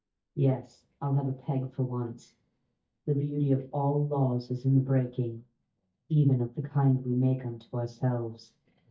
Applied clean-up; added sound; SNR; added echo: neural mask model DeepFilterNet 3.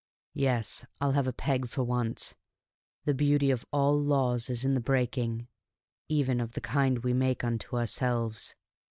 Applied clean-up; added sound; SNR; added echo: none; none; none; none.